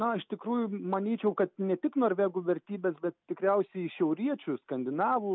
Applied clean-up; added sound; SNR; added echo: none; none; none; none.